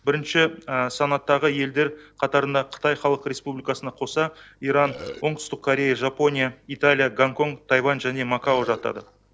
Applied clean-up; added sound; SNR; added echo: neural separator model SepFormer DNS4.